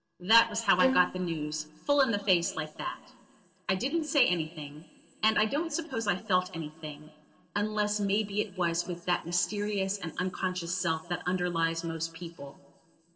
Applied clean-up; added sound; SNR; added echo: neural separator model SepFormer DNS4.